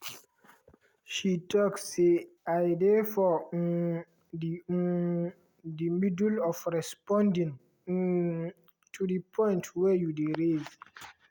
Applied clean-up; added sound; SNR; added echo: none; none; none; none.